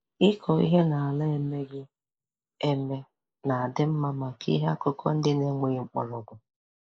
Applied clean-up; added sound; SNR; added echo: neural mask model Resemble Enhance denoiser.